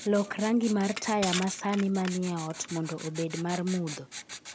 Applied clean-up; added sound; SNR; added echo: none; Crushing + Writing; 11 dB; none.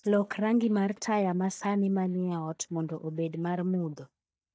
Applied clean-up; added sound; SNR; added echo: neural mask model DeepFilterNet 3.